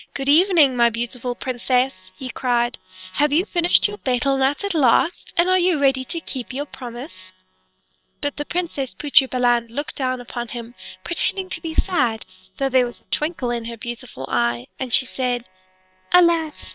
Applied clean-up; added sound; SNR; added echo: neural separator model SepFormer WHAM!.